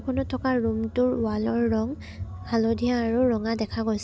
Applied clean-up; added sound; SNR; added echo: none; none; none; none.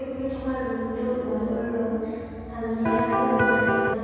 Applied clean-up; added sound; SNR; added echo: none; Electric guitar; -4 dB; reverberation time 2.2 s.